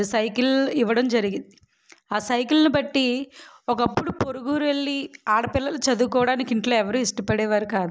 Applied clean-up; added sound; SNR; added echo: none; none; none; none.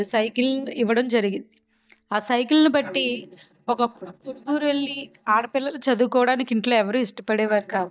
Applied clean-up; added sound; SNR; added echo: neural mask model DeepFilterNet 3.